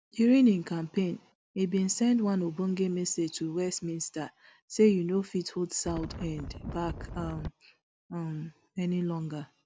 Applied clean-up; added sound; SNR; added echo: none; Wind; 10 dB; none.